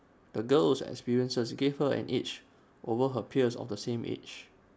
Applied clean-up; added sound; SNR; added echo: none; none; none; none.